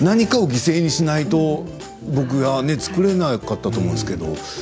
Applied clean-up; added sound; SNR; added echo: none; none; none; none.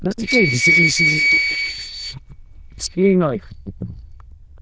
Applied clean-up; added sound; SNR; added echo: neural diffusion model UNIVERSE++.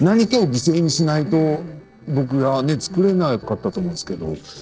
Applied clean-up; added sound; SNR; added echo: neural separator model SepFormer DNS4.